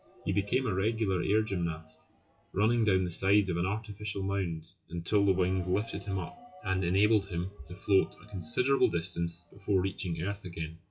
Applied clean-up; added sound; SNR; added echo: classical method WPE with log-MMSE.